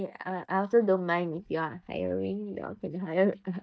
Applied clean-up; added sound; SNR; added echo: neural mask model DeepFilterNet 3.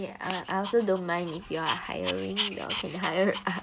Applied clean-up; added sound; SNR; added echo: none; Dog; 7 dB; none.